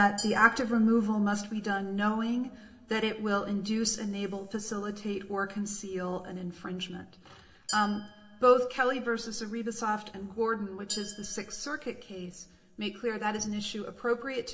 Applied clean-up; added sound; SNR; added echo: none; Glass; 17 dB; reverberation time 2.2 s.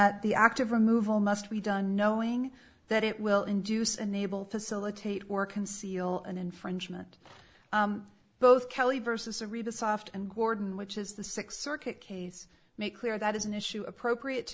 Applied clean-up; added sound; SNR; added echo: none; none; none; none.